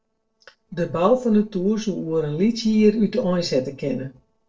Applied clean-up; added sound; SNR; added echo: neural separator model SepFormer DNS4.